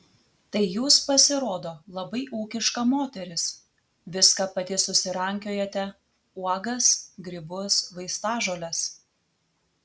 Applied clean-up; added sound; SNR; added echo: none; none; none; none.